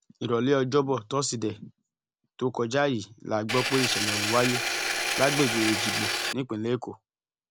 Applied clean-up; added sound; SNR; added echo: none; Engine; 0 dB; none.